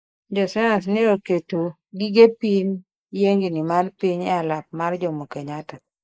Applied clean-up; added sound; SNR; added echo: neural mask model Resemble Enhance denoiser.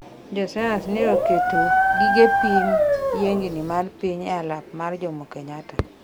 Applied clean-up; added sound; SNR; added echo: none; Dog; -4 dB; none.